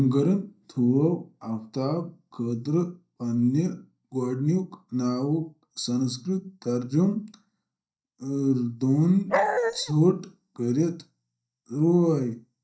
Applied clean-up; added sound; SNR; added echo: neural mask model DeepFilterNet 3.